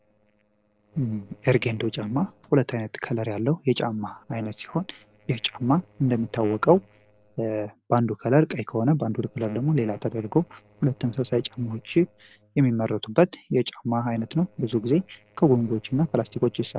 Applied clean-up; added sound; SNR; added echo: neural separator model SepFormer DNS4.